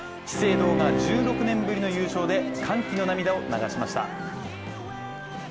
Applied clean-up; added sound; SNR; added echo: none; Bowed string instrument; 2 dB; none.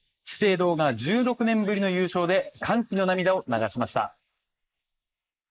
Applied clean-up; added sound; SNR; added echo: neural mask model Resemble Enhance denoiser.